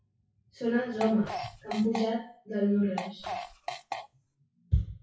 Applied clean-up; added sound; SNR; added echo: classical method WPE with log-MMSE.